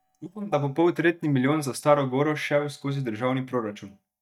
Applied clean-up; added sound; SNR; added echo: neural mask model DeepFilterNet 3.